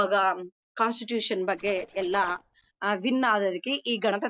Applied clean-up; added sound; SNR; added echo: neural separator model SepFormer DNS4.